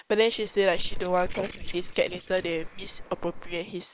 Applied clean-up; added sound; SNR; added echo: neural separator model SepFormer WHAM!.